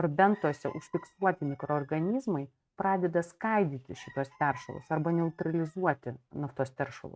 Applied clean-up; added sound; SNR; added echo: neural mask model RNNoise.